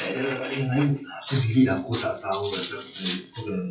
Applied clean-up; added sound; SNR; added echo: classical method WPE with log-MMSE.